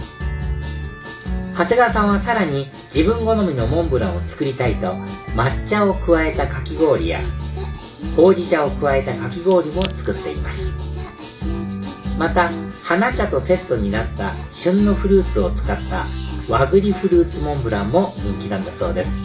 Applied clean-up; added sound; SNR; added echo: none; Crack / Crushing; 19 dB; reverberation time 0.3 s.